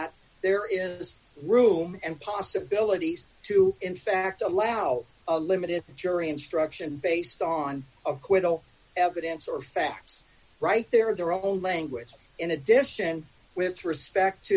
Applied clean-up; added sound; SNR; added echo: none; none; none; none.